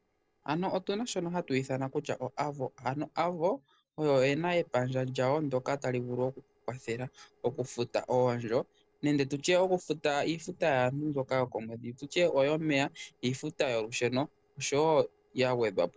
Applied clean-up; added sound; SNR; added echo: neural separator model SepFormer DNS4.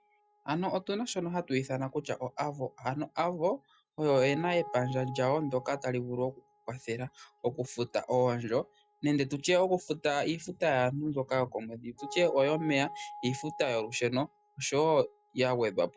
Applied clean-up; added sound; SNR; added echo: classical method log-MMSE.